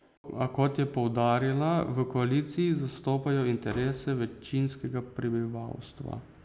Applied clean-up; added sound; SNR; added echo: none; none; none; none.